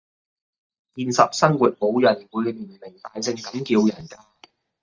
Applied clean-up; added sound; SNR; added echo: neural mask model DeepFilterNet 3.